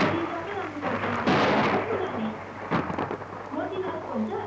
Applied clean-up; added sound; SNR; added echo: none; Thunder; -4 dB; reverberation time 0.6 s.